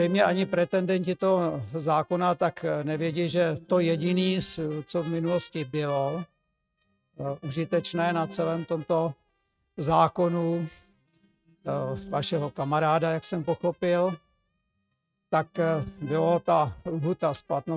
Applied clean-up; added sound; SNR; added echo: neural mask model RNNoise.